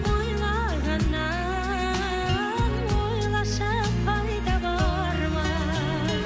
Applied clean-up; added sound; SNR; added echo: none; none; none; none.